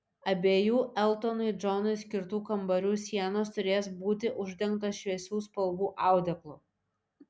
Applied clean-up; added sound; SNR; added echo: none; none; none; none.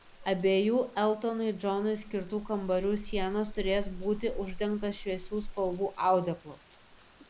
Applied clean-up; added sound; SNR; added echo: none; Rain; 11 dB; none.